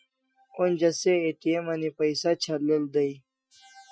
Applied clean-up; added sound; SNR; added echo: classical method Wiener filter.